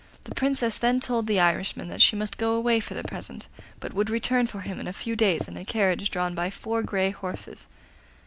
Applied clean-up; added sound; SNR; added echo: none; none; none; none.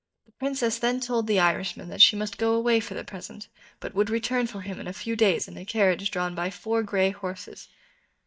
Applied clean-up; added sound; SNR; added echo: neural mask model DeepFilterNet 3.